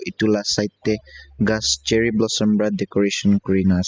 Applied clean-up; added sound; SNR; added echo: classical method spectral subtraction.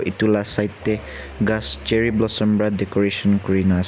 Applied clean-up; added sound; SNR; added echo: none; Musical instrument; 18 dB; none.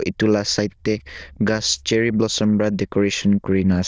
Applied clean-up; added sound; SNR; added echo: neural diffusion model UNIVERSE++.